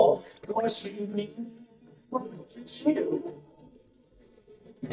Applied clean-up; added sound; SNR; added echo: neural mask model DeepFilterNet 3.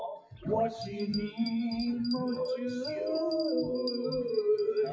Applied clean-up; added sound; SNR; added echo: classical method WPE with log-MMSE.